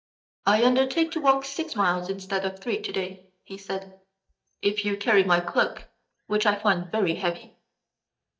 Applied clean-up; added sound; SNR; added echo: neural mask model DeepFilterNet 3.